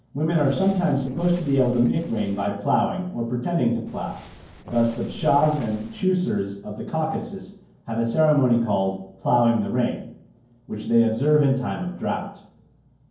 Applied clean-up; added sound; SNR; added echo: neural separator model SepFormer DNS4.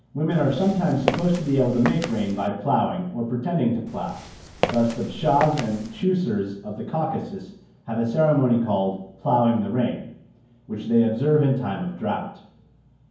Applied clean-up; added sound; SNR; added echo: none; Walk, footsteps; 8 dB; reverberation time 0.9 s.